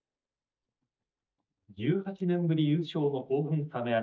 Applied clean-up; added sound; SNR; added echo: neural mask model DeepFilterNet 3.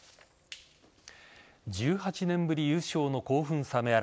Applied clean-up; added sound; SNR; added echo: none; none; none; none.